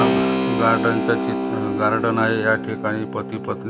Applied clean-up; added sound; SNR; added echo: none; Keyboard (musical); 1 dB; none.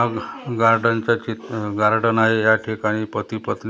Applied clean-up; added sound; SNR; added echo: none; none; none; none.